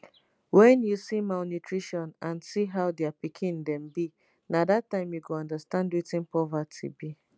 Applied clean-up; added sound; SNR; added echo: none; none; none; none.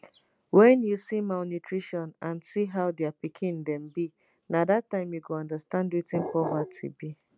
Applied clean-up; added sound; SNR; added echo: none; Glass; 7 dB; none.